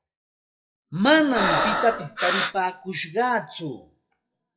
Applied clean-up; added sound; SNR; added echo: classical method WPE with log-MMSE.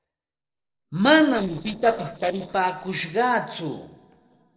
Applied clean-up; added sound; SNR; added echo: neural separator model SepFormer DNS4.